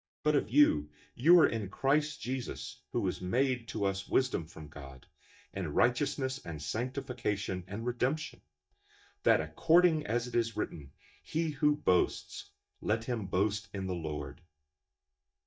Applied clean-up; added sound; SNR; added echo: neural mask model DeepFilterNet 3.